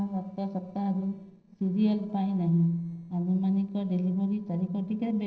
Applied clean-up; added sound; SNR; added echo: neural separator model SepFormer DNS4.